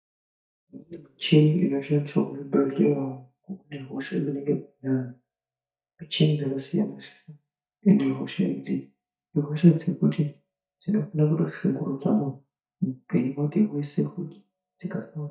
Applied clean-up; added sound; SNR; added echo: neural mask model DeepFilterNet 3.